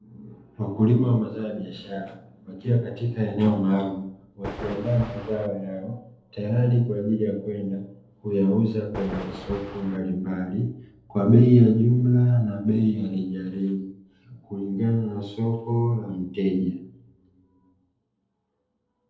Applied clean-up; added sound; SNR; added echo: neural separator model SepFormer DNS4.